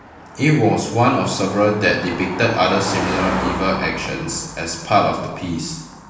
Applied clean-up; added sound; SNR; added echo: none; Car passing by; 9 dB; reverberation time 0.9 s.